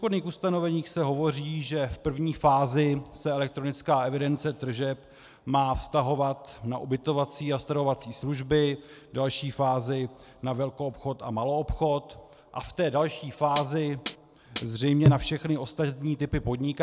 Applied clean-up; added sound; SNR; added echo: none; Hi-hat; 1 dB; none.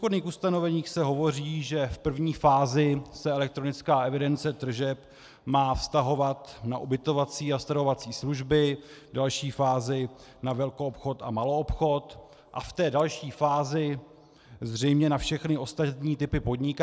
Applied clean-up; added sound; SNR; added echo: none; none; none; none.